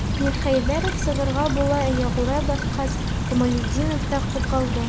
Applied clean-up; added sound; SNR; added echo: none; Stream / Trickle, dribble; -1 dB; none.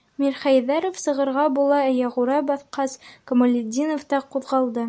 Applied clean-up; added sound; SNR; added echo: none; none; none; none.